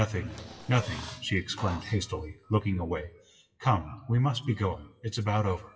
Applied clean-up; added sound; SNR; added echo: classical method WPE with log-MMSE.